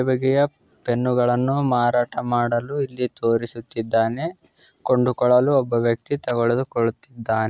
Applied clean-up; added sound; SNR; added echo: none; none; none; none.